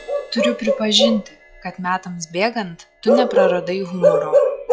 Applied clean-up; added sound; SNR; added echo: classical method log-MMSE.